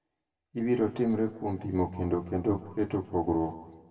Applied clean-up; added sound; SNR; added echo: none; none; none; reverberation time 0.9 s.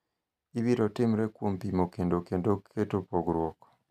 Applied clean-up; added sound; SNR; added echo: none; none; none; none.